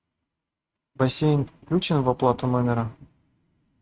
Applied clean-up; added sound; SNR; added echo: neural mask model RNNoise.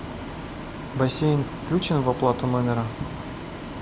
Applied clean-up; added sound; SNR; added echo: none; Bus; 8 dB; none.